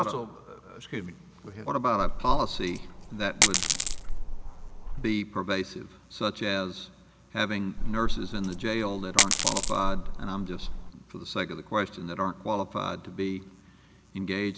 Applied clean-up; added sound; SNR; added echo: none; Coin (dropping); -4 dB; none.